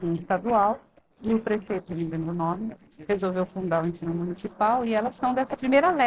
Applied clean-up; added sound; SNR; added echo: neural separator model SepFormer DNS4.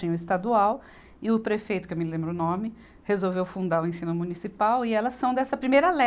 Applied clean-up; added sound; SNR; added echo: none; none; none; none.